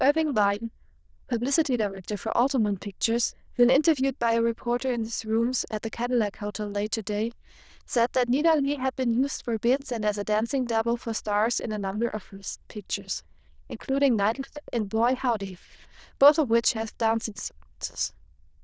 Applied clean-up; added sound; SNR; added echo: neural diffusion model UNIVERSE++.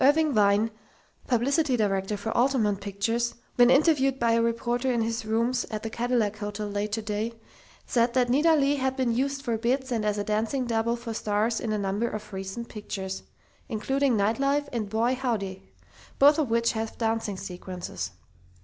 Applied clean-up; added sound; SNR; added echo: none; none; none; none.